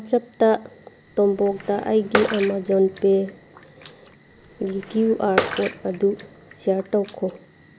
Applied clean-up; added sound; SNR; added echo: none; Bathtub (filling or washing) / Water / Splash, splatter; 9 dB; none.